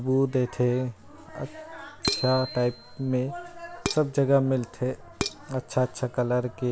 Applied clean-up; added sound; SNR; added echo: none; Dishes, pots, and pans + Bicycle bell; 9 dB; none.